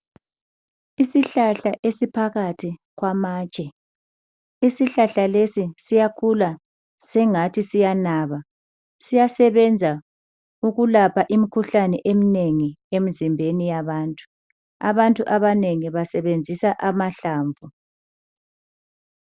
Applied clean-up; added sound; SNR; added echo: none; none; none; none.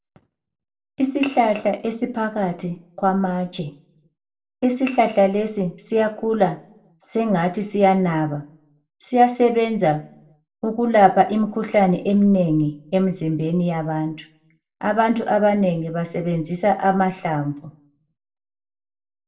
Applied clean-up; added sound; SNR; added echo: none; none; none; reverberation time 0.3 s.